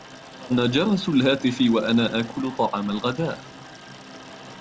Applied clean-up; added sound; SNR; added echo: none; Rain + Bicycle; 18 dB; none.